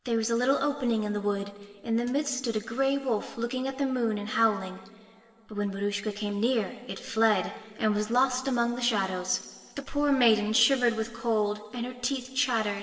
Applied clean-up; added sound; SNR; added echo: none; none; none; reverberation time 3.0 s.